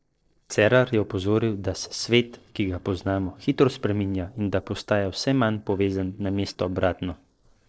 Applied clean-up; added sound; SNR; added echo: neural separator model SepFormer DNS4.